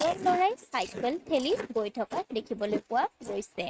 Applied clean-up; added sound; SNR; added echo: neural mask model RNNoise.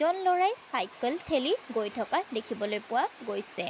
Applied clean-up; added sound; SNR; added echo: none; none; none; none.